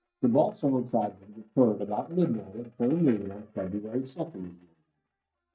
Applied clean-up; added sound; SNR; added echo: neural mask model DeepFilterNet 3.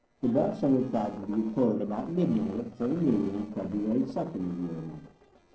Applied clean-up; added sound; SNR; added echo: neural separator model SepFormer DNS4.